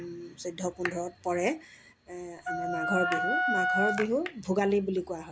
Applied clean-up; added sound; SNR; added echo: none; Wind instrument, woodwind instrument; -2 dB; none.